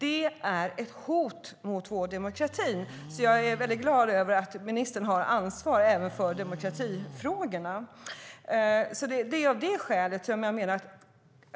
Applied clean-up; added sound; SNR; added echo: none; Livestock, farm animals, working animals; 18 dB; none.